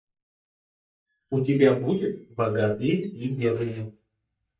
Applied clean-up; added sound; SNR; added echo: neural mask model DeepFilterNet 3.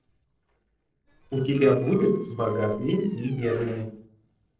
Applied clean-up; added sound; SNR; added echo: neural separator model SepFormer DNS4.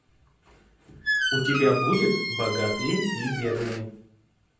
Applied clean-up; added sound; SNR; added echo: none; Squeak; 2 dB; reverberation time 0.6 s.